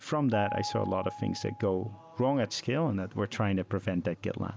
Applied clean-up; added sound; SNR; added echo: none; Piano; 13 dB; none.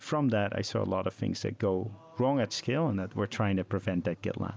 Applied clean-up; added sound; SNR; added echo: none; none; none; none.